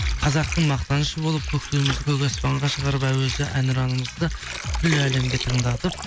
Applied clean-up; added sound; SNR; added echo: none; Water; 11 dB; none.